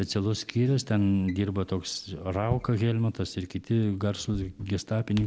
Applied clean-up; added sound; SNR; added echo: none; Drawer open or close; 18 dB; none.